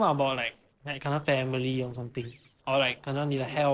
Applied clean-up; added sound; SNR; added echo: neural separator model SepFormer DNS4.